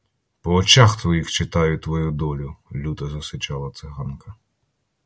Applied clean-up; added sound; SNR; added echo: none; none; none; none.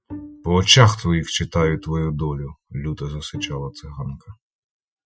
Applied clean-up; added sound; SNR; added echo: classical method Wiener filter.